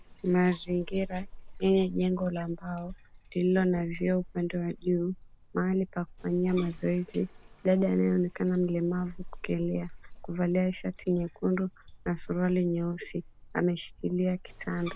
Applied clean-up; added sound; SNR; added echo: none; Bathtub (filling or washing); 16 dB; none.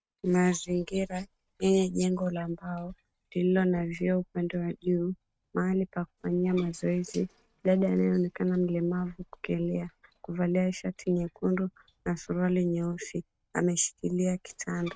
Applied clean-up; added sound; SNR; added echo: neural mask model RNNoise.